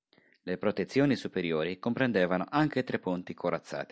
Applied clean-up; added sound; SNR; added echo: none; none; none; none.